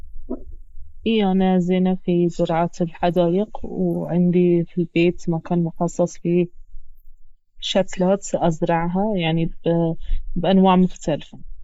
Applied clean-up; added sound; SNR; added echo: neural mask model Resemble Enhance denoiser.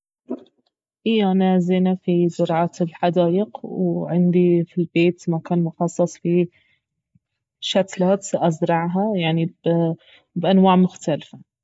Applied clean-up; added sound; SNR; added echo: none; none; none; none.